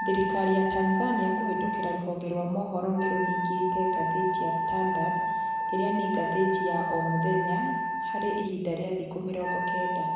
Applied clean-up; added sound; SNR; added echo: none; Wind instrument, woodwind instrument; 1 dB; reverberation time 1.0 s.